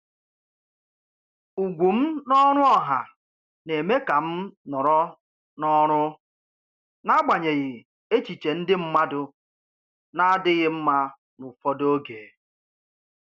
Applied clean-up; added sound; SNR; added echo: none; none; none; none.